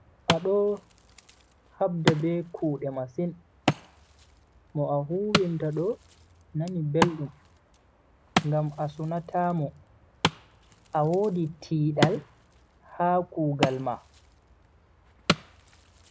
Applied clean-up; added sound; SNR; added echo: none; Wood; 3 dB; none.